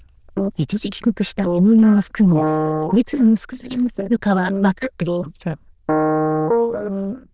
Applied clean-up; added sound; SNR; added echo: neural diffusion model UNIVERSE++.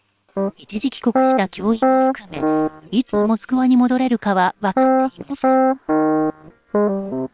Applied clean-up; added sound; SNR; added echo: neural separator model SepFormer WHAM!.